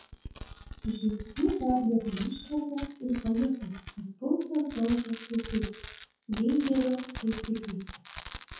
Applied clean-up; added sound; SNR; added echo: classical method WPE with log-MMSE.